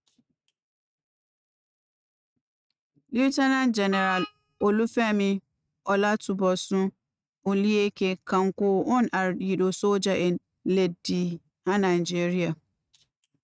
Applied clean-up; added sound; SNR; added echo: neural mask model RNNoise.